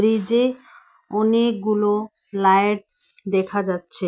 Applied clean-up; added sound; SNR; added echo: none; none; none; none.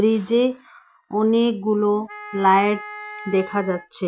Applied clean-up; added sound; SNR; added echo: none; Wind instrument, woodwind instrument; 15 dB; none.